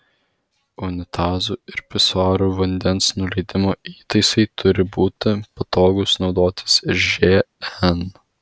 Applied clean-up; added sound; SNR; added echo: none; none; none; none.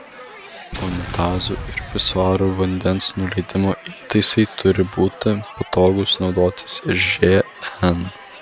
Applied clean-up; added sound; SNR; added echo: none; Crowd + Explosion; 16 dB; none.